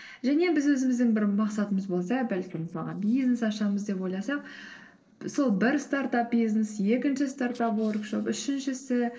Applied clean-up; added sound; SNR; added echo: neural separator model SepFormer DNS4.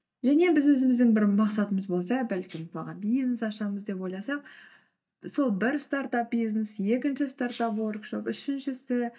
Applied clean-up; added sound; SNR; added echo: neural mask model DeepFilterNet 3.